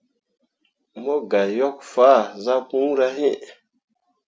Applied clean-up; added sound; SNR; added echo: none; none; none; none.